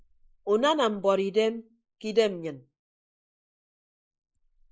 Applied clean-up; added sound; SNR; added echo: neural mask model Resemble Enhance denoiser.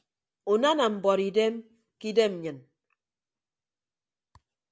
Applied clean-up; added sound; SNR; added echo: none; none; none; none.